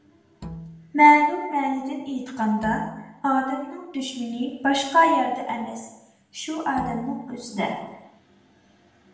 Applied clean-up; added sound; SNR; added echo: none; Bowed string instrument; 17 dB; reverberation time 0.8 s.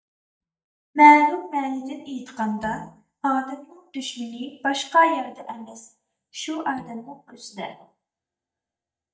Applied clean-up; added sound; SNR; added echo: neural mask model DeepFilterNet 3.